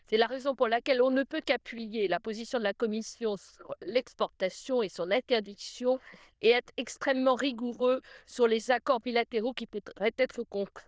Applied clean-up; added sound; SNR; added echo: neural diffusion model UNIVERSE++.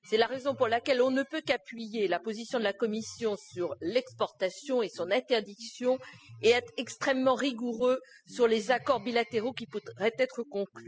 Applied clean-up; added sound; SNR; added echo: classical method spectral subtraction.